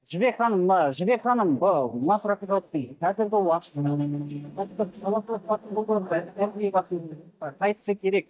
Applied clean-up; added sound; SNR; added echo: neural mask model DeepFilterNet 3.